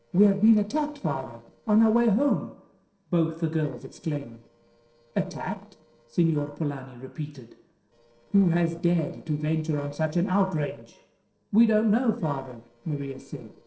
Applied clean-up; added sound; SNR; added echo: neural separator model SepFormer DNS4.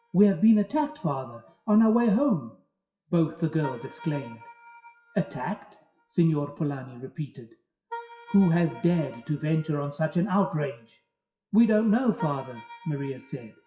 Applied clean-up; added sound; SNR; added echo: classical method WPE with log-MMSE.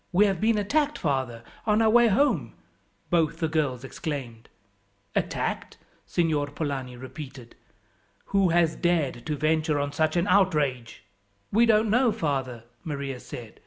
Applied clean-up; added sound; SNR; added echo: none; none; none; none.